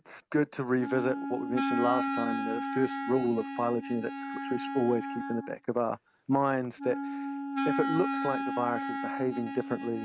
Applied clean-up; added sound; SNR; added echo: neural mask model RNNoise.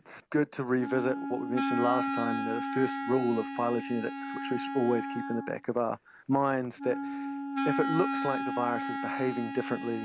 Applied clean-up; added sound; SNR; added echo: none; Wind instrument, woodwind instrument; 4 dB; none.